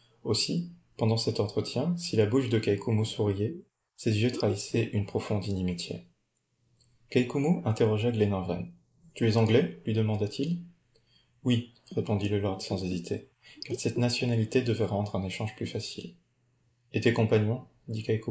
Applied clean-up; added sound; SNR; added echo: neural mask model Resemble Enhance denoiser.